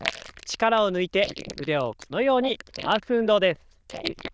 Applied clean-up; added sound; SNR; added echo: neural diffusion model UNIVERSE++.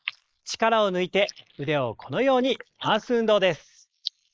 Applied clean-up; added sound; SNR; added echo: neural mask model Resemble Enhance denoiser.